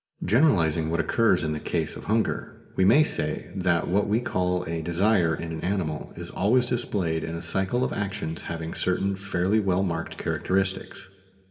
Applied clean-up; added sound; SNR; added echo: none; none; none; reverberation time 1.4 s.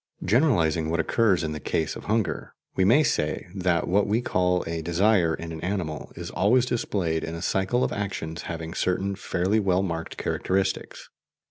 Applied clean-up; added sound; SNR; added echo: none; none; none; none.